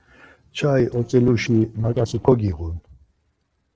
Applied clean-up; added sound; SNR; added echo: neural separator model SepFormer DNS4.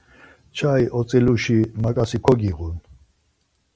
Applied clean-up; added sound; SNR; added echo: none; none; none; none.